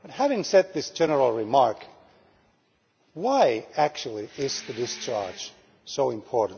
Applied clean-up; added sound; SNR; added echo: none; none; none; none.